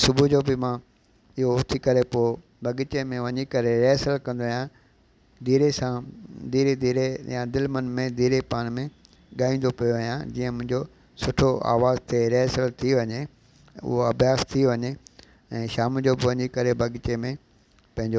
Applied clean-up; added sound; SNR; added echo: none; none; none; none.